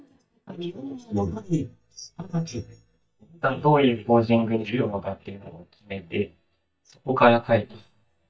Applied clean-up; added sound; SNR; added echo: neural mask model DeepFilterNet 3.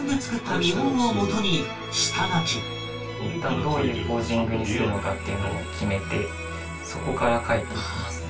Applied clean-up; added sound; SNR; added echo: none; Organ; 15 dB; reverberation time 0.2 s.